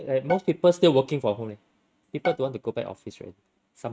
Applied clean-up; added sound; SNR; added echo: neural mask model RNNoise.